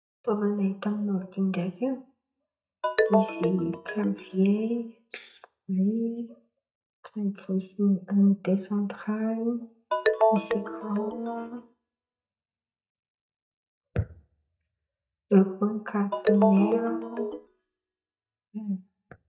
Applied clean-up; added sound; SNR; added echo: neural mask model DeepFilterNet 3.